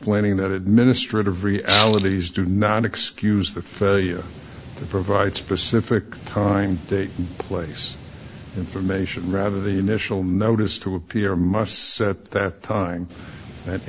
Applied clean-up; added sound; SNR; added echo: none; Rattle (instrument); 1 dB; none.